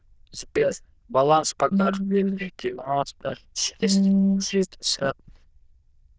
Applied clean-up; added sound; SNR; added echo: neural diffusion model UNIVERSE++.